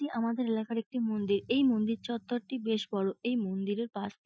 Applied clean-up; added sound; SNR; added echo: classical method Wiener filter.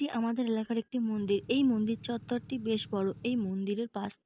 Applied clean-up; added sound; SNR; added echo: none; Engine / Truck / Car; 18 dB; none.